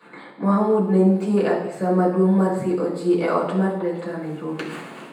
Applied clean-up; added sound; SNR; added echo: none; none; none; reverberation time 0.9 s.